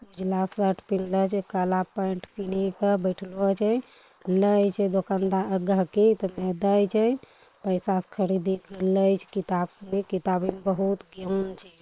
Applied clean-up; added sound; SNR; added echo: neural separator model SepFormer WHAM!.